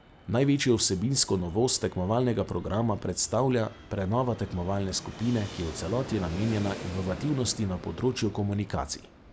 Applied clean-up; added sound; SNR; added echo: none; Fixed-wing aircraft, airplane; 15 dB; none.